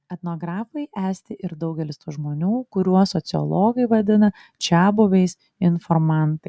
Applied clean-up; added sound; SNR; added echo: none; none; none; none.